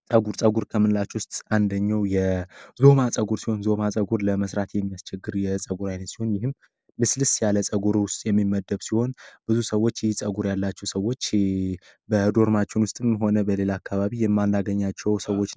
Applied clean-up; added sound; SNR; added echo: none; none; none; none.